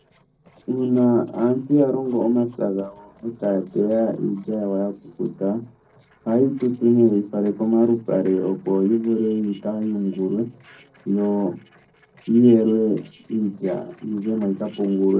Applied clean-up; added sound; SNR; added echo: neural separator model SepFormer DNS4.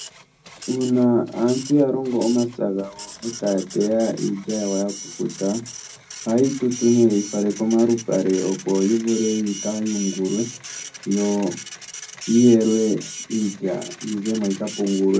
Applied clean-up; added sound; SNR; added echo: none; Printer; 15 dB; reverberation time 0.4 s.